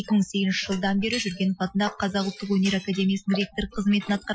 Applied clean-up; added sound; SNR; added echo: classical method Wiener filter.